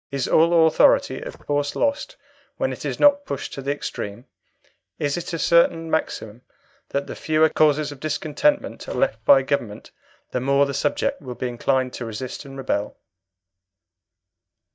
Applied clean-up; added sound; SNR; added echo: neural mask model DeepFilterNet 3.